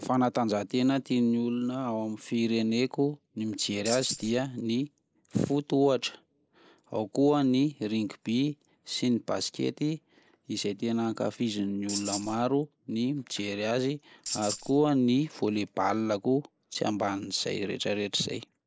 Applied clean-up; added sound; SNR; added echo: neural mask model Resemble Enhance denoiser.